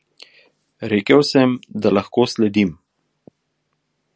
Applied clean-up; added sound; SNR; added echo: none; none; none; none.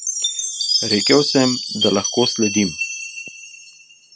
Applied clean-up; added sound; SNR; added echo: none; Chime; 2 dB; none.